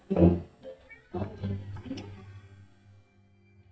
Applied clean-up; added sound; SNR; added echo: neural mask model DeepFilterNet 3.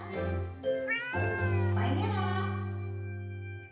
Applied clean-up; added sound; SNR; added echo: none; Cat; 7 dB; reverberation time 0.9 s.